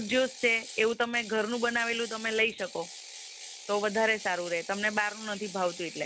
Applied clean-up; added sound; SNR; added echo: none; Ratchet, pawl; 14 dB; none.